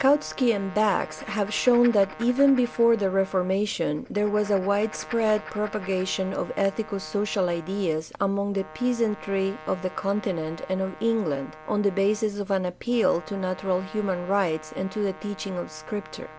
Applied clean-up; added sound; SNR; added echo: none; Brass instrument + Writing; 17 dB; none.